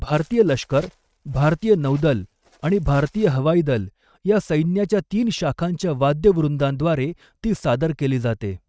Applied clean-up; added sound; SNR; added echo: neural mask model RNNoise.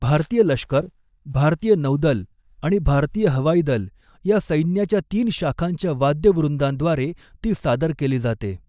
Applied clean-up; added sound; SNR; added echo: neural mask model DeepFilterNet 3.